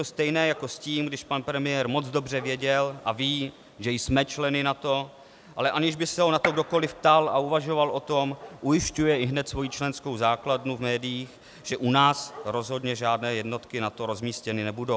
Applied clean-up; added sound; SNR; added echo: none; Gunshot, gunfire; 18 dB; none.